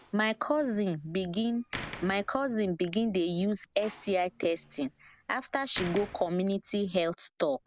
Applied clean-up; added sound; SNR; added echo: none; Slam; 17 dB; none.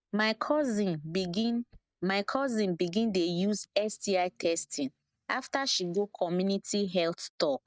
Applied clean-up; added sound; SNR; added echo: neural mask model DeepFilterNet 3.